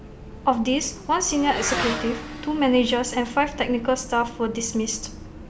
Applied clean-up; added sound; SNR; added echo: none; Motorcycle / Accelerating, revving, vroom; 12 dB; none.